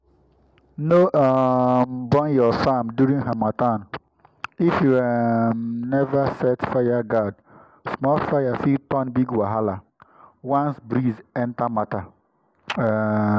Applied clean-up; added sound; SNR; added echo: none; none; none; none.